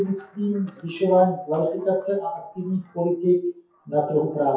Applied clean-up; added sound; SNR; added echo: classical method WPE with log-MMSE.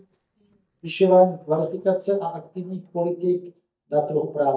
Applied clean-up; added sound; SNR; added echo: neural mask model DeepFilterNet 3.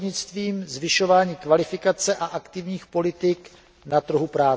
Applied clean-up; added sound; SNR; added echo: none; none; none; none.